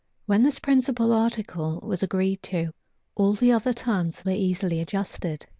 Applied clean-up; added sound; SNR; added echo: none; none; none; none.